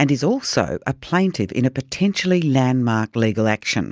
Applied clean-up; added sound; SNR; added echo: none; none; none; none.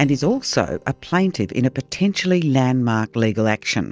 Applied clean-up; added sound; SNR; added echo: neural separator model SepFormer DNS4.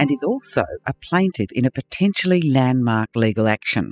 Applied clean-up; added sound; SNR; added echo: classical method spectral subtraction.